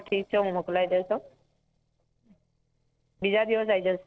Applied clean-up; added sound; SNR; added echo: neural separator model SepFormer DNS4.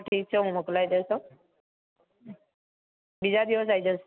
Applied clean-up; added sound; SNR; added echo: none; none; none; none.